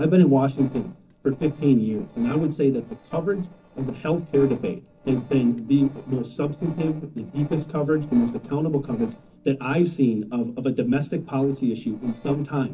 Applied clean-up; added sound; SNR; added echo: neural separator model SepFormer DNS4.